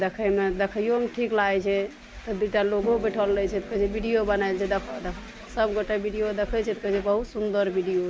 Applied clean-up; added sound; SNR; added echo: none; Harp; 15 dB; none.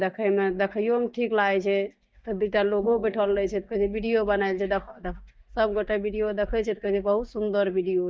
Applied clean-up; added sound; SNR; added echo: neural mask model DeepFilterNet 3.